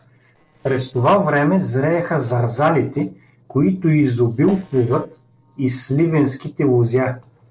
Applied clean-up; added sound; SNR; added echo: neural separator model SepFormer DNS4.